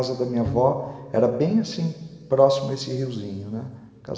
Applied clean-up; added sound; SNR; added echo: none; Bowed string instrument; 15 dB; reverberation time 1.7 s.